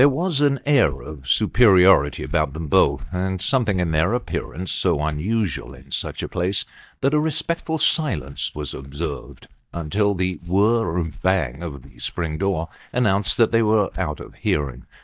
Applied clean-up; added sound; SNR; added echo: neural mask model DeepFilterNet 3.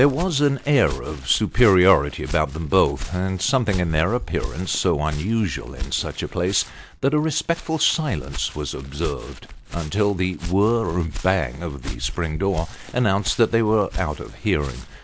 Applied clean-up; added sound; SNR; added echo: none; Walk, footsteps; 12 dB; none.